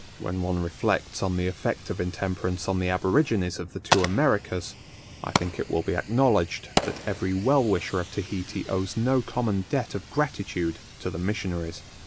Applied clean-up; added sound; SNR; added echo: none; Fire; 9 dB; none.